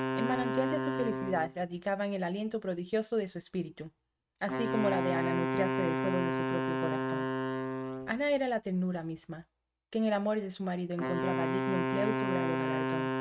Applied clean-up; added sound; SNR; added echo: neural mask model RNNoise.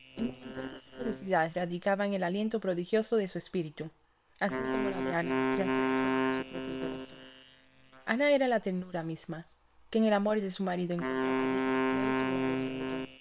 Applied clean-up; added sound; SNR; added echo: neural separator model SepFormer WHAM!.